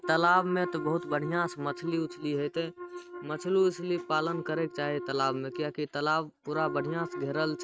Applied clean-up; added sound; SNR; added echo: neural mask model RNNoise.